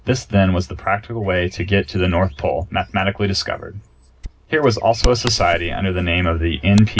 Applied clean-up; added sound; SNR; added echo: none; Bird vocalization, bird call, bird song; 12 dB; reverberation time 0.4 s.